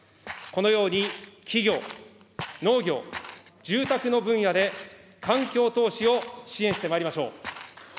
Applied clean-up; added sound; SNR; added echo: none; Walk, footsteps; 15 dB; none.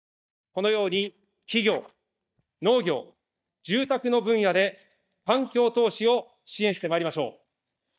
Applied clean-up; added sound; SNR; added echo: neural mask model DeepFilterNet 3.